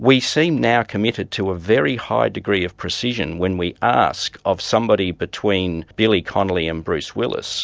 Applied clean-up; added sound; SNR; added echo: none; none; none; none.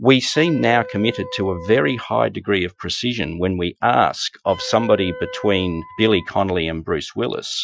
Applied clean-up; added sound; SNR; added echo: classical method Wiener filter.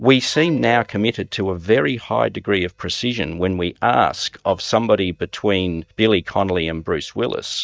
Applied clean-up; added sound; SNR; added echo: neural mask model DeepFilterNet 3.